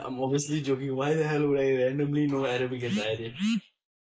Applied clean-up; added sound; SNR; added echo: neural mask model Resemble Enhance denoiser.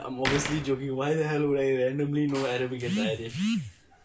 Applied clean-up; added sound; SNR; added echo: none; Slam; 12 dB; none.